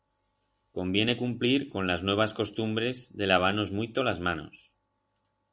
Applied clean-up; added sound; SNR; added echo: none; none; none; none.